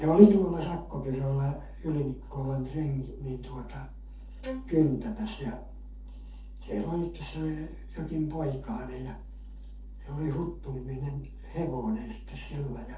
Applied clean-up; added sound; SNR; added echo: neural separator model SepFormer DNS4.